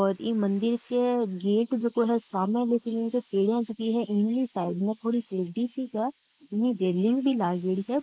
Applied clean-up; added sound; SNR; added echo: neural mask model Resemble Enhance denoiser.